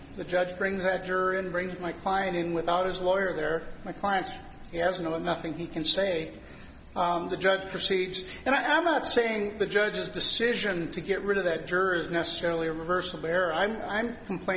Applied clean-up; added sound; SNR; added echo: none; none; none; none.